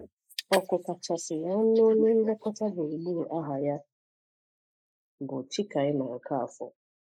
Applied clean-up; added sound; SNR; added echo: neural mask model Resemble Enhance denoiser.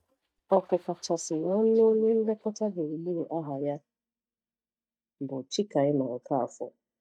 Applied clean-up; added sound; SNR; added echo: neural mask model DeepFilterNet 3.